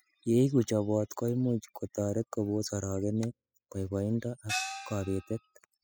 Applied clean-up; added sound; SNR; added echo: classical method spectral subtraction.